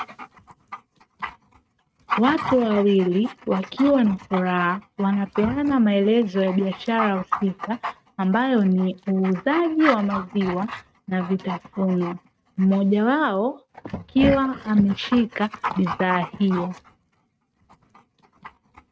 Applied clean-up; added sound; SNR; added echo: neural mask model RNNoise.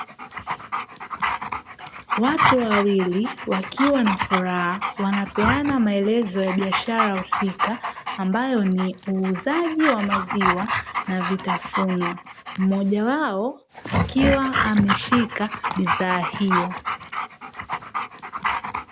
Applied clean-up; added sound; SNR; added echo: none; Dog; 3 dB; none.